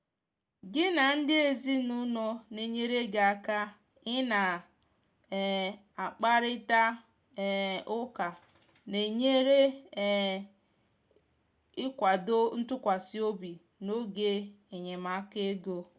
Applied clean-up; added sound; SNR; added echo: none; none; none; none.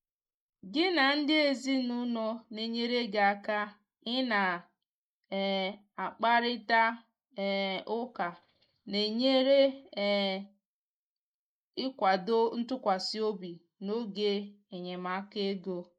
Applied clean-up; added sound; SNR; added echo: neural mask model Resemble Enhance denoiser.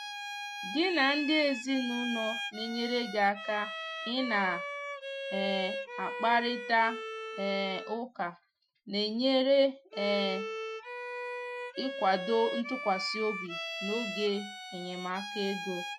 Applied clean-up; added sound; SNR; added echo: classical method Wiener filter.